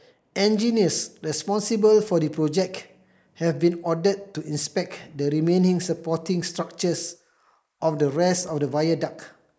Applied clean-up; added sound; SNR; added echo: neural mask model Resemble Enhance denoiser.